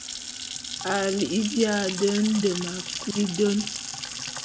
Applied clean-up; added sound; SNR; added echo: none; Sink (filling or washing) / Water tap, faucet / Splash, splatter; 7 dB; none.